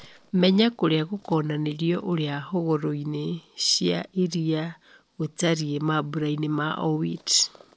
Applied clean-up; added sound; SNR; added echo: none; none; none; none.